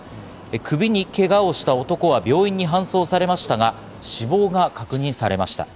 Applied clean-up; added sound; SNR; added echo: none; none; none; none.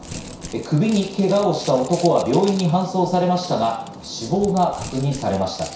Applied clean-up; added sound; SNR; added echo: none; Crumpling, crinkling; 18 dB; reverberation time 0.6 s.